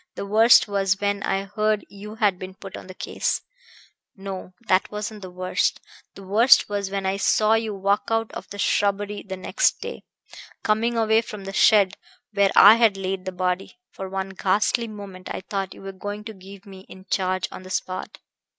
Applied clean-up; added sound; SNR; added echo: none; none; none; none.